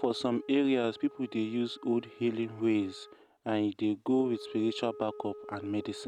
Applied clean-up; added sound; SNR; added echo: none; Wind instrument, woodwind instrument; 18 dB; none.